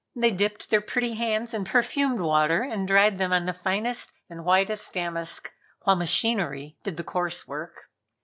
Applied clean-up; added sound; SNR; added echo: none; none; none; none.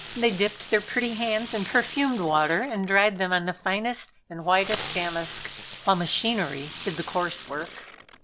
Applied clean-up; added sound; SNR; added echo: none; Fireworks; 14 dB; none.